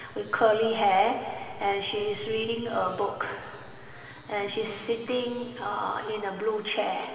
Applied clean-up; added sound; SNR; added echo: none; Engine; 19 dB; reverberation time 2.3 s.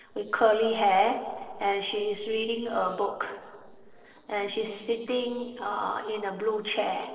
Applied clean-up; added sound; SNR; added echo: neural separator model SepFormer DNS4.